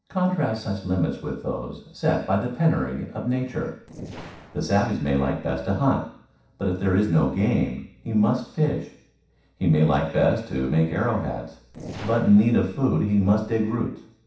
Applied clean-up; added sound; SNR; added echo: neural separator model SepFormer DNS4.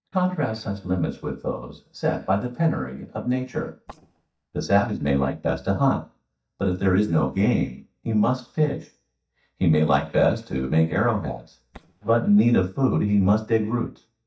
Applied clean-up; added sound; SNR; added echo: neural mask model DeepFilterNet 3.